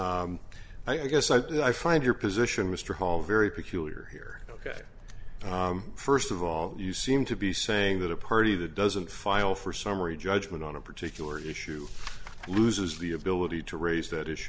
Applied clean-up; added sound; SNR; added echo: none; none; none; none.